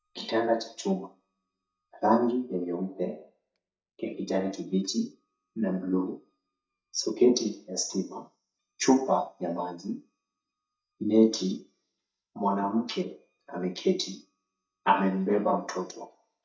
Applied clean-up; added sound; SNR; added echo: neural mask model DeepFilterNet 3.